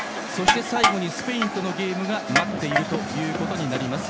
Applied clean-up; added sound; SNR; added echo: none; Crushing; 1 dB; none.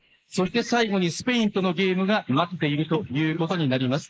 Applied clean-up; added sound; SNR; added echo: neural mask model Resemble Enhance denoiser.